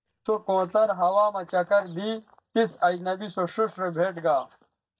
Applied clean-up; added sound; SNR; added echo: neural mask model DeepFilterNet 3.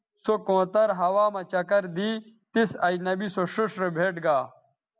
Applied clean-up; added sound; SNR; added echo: none; none; none; none.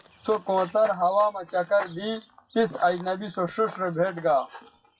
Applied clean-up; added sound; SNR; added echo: classical method WPE with log-MMSE.